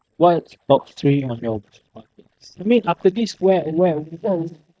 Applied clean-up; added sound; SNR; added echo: neural mask model DeepFilterNet 3.